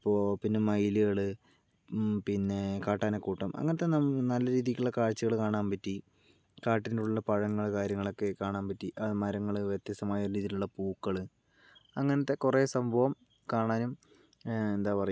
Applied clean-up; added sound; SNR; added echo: none; none; none; none.